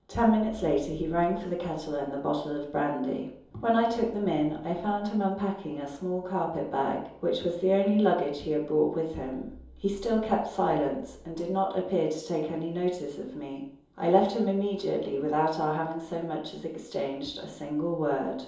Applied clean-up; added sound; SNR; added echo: none; none; none; reverberation time 2.8 s.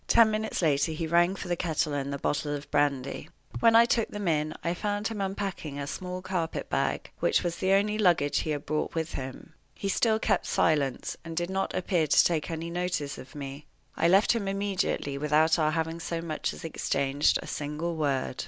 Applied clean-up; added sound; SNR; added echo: none; none; none; none.